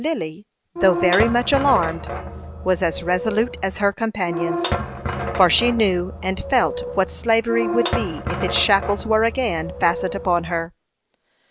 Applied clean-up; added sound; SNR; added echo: none; Squeak / Thump, thud; 6 dB; none.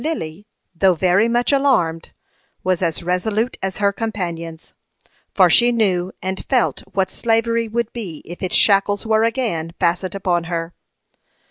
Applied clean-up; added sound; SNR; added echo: none; none; none; none.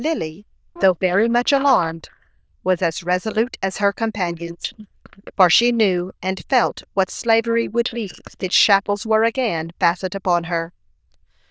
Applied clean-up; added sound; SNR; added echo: neural diffusion model UNIVERSE++.